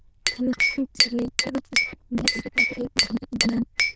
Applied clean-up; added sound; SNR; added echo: neural diffusion model UNIVERSE++.